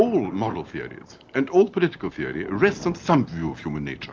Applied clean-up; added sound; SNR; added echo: none; Thunder; 18 dB; none.